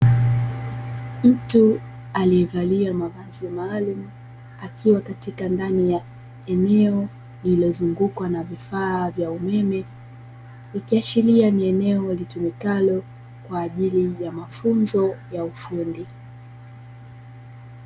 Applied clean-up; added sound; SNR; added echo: none; none; none; none.